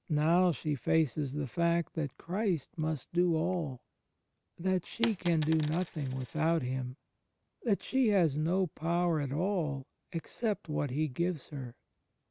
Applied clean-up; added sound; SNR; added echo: none; Coin (dropping); 14 dB; none.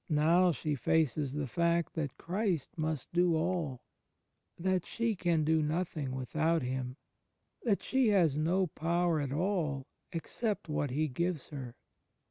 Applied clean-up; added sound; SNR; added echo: none; none; none; none.